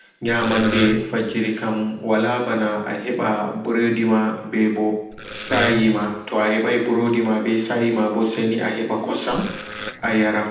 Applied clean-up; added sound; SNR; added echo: neural separator model SepFormer DNS4.